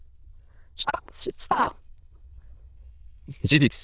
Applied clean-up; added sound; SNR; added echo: neural diffusion model UNIVERSE++.